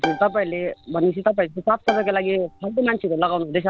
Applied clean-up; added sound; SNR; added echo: none; Bowed string instrument; 11 dB; none.